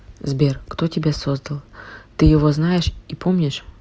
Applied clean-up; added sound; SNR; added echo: none; none; none; none.